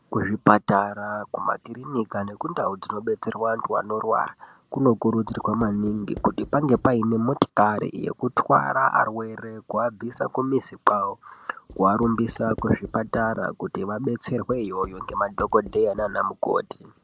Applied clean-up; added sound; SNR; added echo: none; Writing; 18 dB; none.